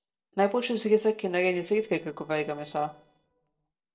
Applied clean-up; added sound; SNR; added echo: neural separator model SepFormer DNS4.